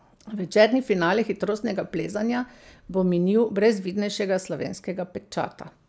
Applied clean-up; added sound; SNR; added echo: none; none; none; none.